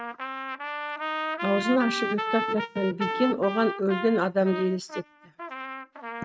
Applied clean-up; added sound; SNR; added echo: neural mask model RNNoise.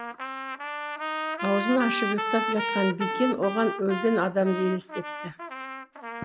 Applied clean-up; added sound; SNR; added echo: none; Trumpet; 4 dB; none.